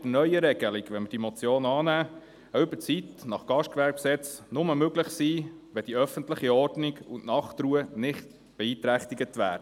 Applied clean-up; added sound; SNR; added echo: none; none; none; none.